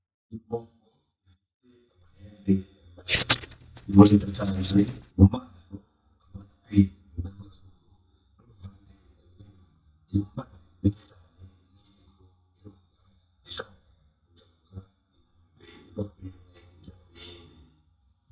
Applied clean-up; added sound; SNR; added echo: neural mask model DeepFilterNet 3.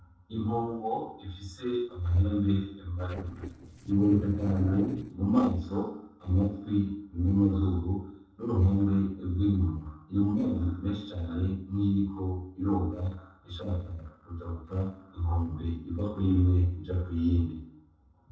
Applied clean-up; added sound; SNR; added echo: neural separator model SepFormer DNS4.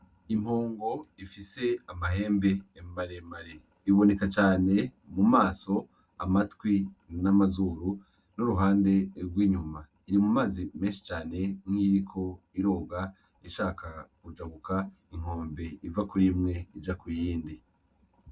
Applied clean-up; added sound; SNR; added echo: none; none; none; none.